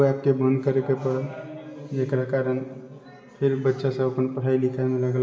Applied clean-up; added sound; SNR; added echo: none; none; none; reverberation time 2.2 s.